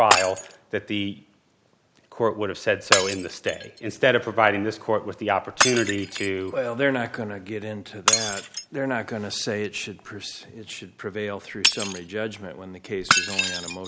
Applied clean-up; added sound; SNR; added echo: none; Shatter; 3 dB; none.